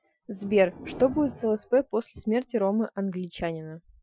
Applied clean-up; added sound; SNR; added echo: classical method Wiener filter.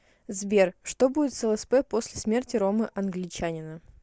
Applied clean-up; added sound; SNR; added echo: none; none; none; none.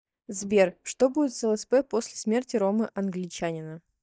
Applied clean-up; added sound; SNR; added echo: neural mask model DeepFilterNet 3.